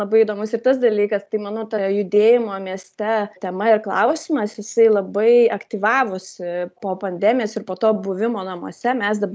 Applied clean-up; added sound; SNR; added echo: none; none; none; none.